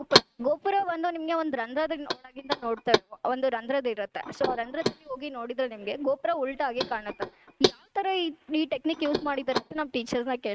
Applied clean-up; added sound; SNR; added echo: neural mask model RNNoise.